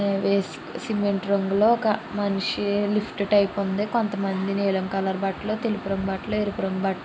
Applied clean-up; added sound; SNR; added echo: none; none; none; none.